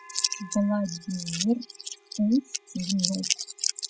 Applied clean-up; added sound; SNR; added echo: classical method spectral subtraction.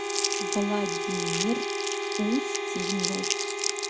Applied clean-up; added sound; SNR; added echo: none; Crumpling, crinkling + Harmonica; -3 dB; none.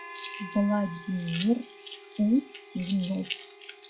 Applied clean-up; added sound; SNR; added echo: classical method log-MMSE.